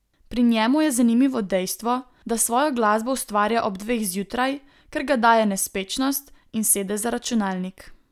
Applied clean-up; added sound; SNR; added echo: none; none; none; none.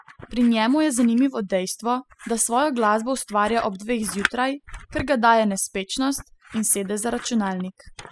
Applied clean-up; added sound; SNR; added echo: classical method spectral subtraction.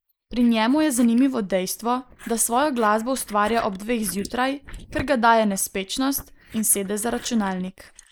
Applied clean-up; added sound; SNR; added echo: neural mask model Resemble Enhance denoiser.